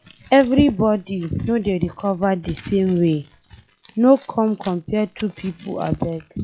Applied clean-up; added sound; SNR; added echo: classical method log-MMSE.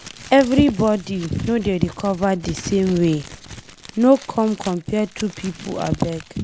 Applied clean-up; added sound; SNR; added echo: none; Crumpling, crinkling; 18 dB; none.